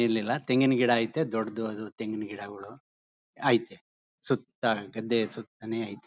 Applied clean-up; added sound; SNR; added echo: none; none; none; none.